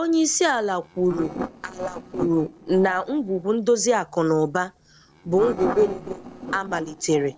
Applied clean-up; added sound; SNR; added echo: neural separator model SepFormer DNS4.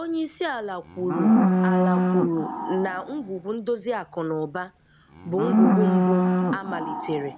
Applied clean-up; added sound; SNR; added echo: none; Livestock, farm animals, working animals; -4 dB; none.